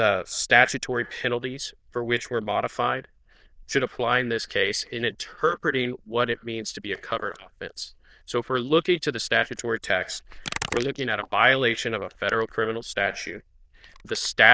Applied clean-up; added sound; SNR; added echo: neural diffusion model UNIVERSE++.